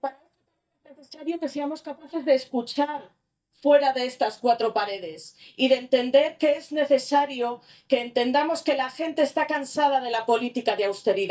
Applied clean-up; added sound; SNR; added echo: neural mask model DeepFilterNet 3.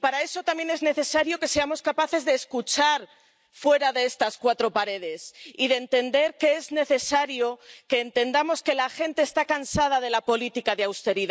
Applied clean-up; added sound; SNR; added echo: none; none; none; none.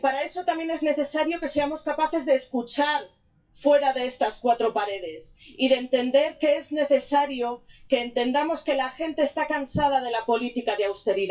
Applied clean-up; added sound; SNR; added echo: classical method WPE with log-MMSE.